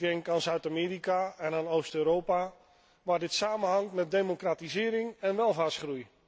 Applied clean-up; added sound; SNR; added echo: none; none; none; none.